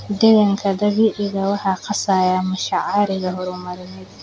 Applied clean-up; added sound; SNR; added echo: none; none; none; none.